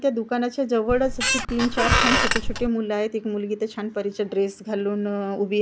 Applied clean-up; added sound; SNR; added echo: none; Squeak; -2 dB; none.